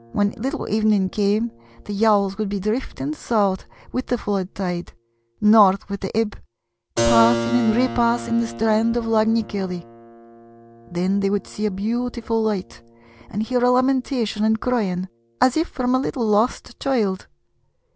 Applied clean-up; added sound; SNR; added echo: none; Keyboard (musical); 12 dB; none.